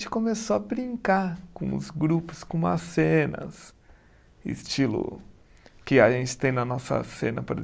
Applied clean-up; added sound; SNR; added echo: none; none; none; none.